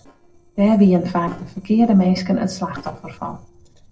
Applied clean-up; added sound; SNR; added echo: neural separator model SepFormer DNS4.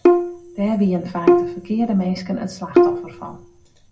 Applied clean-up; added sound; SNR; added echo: none; Bowed string instrument; -4 dB; reverberation time 0.2 s.